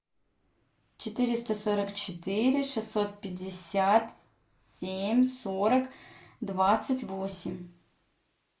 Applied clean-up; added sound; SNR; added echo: neural mask model Resemble Enhance denoiser.